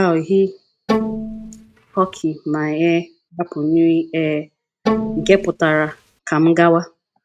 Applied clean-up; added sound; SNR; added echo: neural mask model RNNoise.